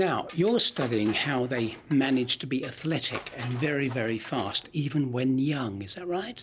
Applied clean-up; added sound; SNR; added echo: none; Tools; 16 dB; none.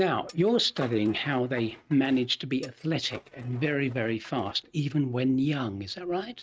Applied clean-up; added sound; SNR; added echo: neural mask model RNNoise.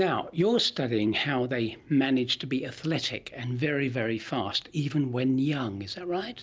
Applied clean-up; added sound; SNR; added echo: none; none; none; none.